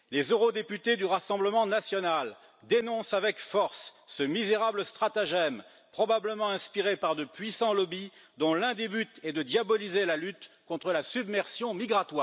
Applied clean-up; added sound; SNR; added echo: none; none; none; none.